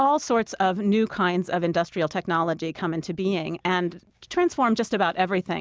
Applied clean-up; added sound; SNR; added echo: none; none; none; none.